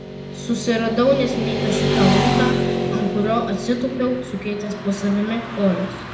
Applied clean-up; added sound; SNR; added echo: none; Motorcycle / Traffic noise, roadway noise; 1 dB; reverberation time 0.8 s.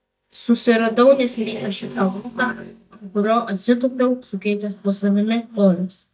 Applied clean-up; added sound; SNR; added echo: neural mask model DeepFilterNet 3.